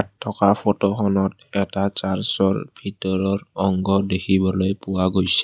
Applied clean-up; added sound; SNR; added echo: none; none; none; none.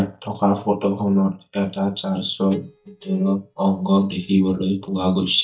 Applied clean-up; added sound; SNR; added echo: neural mask model DeepFilterNet 3.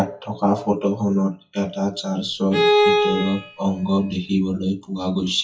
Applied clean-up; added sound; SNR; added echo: classical method WPE with log-MMSE.